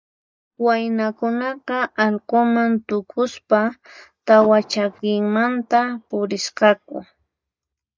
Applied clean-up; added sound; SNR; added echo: neural mask model DeepFilterNet 3.